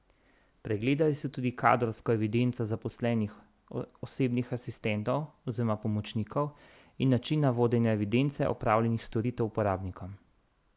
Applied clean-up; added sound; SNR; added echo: none; none; none; none.